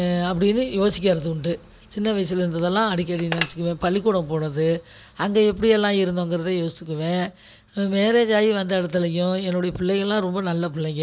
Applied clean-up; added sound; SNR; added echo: none; Telephone; 12 dB; none.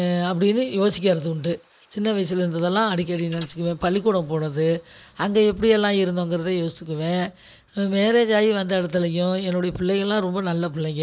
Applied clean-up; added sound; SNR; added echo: neural mask model Resemble Enhance denoiser.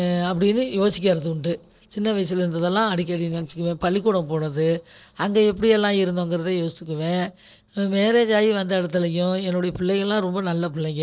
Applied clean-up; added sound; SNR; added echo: neural separator model SepFormer DNS4.